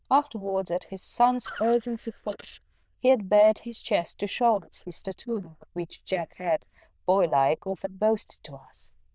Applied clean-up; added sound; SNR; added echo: neural diffusion model UNIVERSE++.